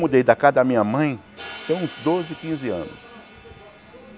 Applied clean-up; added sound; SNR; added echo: none; Crash cymbal; 19 dB; none.